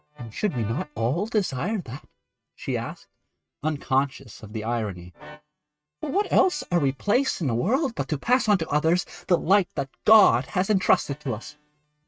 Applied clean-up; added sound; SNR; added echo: neural mask model RNNoise.